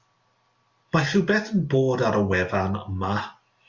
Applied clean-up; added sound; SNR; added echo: none; none; none; none.